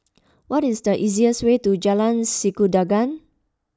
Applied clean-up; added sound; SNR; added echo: none; none; none; none.